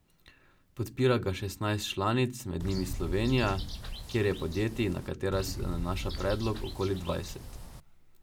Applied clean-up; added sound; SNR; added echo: none; Bird; 6 dB; none.